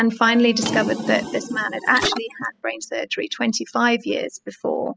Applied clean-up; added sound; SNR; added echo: classical method spectral subtraction.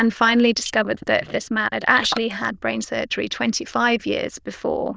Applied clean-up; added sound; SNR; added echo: neural diffusion model UNIVERSE++.